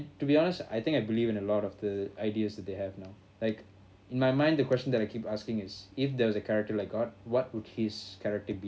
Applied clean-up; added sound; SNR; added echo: none; none; none; none.